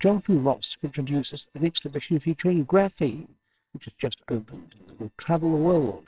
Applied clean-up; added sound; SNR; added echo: neural separator model SepFormer WHAMR!.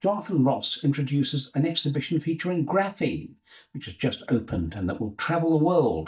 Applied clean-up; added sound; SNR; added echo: neural mask model DeepFilterNet 3.